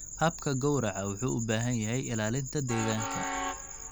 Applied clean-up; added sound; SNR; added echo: none; Train; 9 dB; none.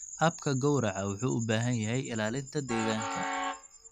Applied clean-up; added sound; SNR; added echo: classical method log-MMSE.